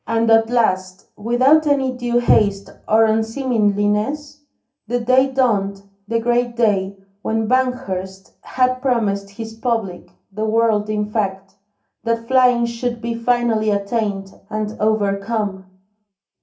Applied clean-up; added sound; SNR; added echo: none; none; none; reverberation time 0.3 s.